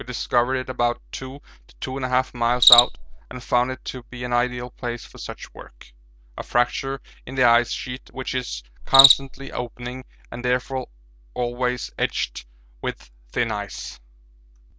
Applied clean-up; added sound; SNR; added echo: none; Cricket; 3 dB; none.